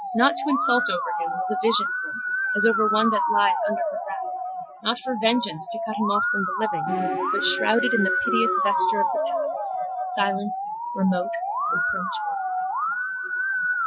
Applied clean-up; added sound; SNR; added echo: classical method Wiener filter.